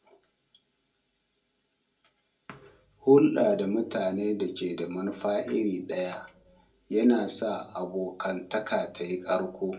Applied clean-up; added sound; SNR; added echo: none; none; none; reverberation time 0.2 s.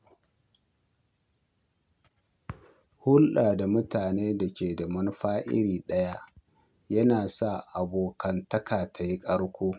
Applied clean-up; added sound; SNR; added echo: none; none; none; none.